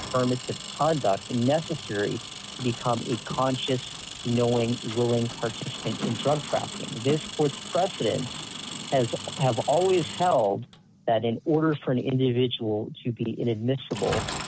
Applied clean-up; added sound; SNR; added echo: none; Engine; 11 dB; none.